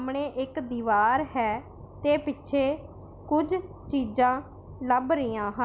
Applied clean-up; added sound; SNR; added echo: none; none; none; none.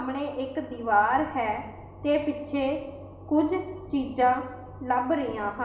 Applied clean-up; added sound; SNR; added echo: none; none; none; reverberation time 1.0 s.